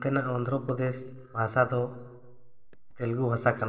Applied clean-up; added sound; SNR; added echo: neural separator model SepFormer DNS4.